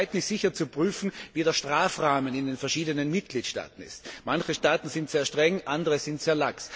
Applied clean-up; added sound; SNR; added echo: none; none; none; none.